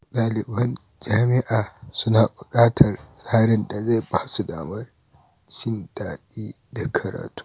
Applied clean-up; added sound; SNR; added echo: none; none; none; none.